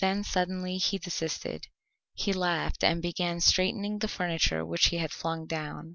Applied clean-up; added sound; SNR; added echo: none; none; none; none.